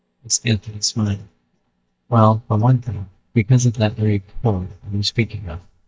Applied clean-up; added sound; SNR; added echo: neural mask model DeepFilterNet 3.